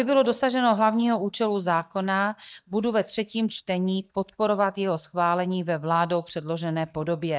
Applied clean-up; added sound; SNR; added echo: neural mask model DeepFilterNet 3.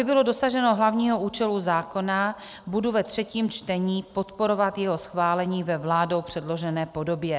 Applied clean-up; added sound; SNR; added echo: none; none; none; none.